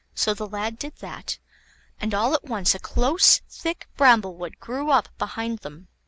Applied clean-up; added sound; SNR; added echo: none; none; none; none.